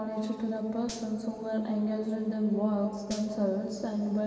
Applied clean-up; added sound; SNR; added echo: none; Gunshot, gunfire; 20 dB; reverberation time 2.4 s.